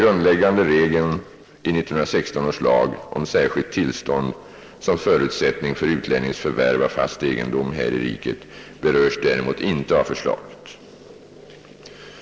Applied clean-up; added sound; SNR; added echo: neural separator model SepFormer DNS4.